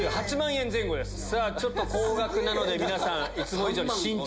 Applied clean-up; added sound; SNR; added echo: none; none; none; none.